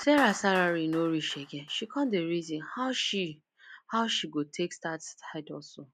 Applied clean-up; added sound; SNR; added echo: none; Clapping; 17 dB; none.